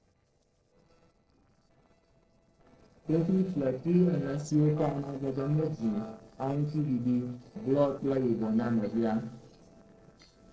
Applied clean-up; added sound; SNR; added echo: neural separator model SepFormer DNS4.